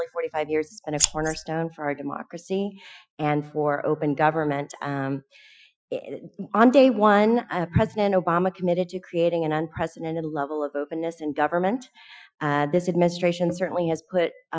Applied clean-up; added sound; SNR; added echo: classical method Wiener filter.